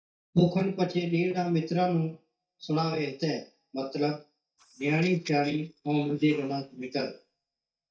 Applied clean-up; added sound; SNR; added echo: neural mask model DeepFilterNet 3.